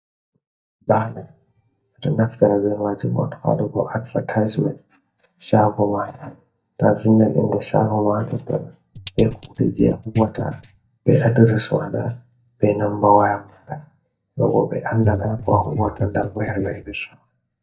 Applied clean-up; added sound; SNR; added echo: neural mask model DeepFilterNet 3.